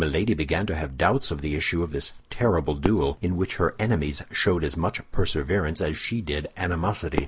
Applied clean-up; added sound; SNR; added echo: neural mask model Resemble Enhance denoiser.